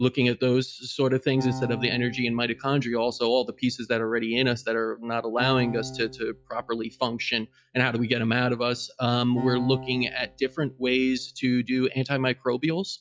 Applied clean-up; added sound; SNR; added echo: classical method log-MMSE.